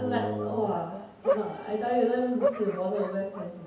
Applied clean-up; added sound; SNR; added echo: none; Bark; 5 dB; reverberation time 0.8 s.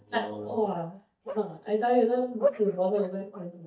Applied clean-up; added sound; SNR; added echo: neural mask model DeepFilterNet 3.